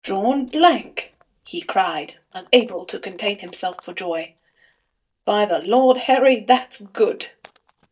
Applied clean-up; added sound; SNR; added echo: neural mask model DeepFilterNet 3.